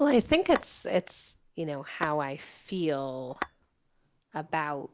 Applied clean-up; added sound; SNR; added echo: none; Tap / Glass; 14 dB; none.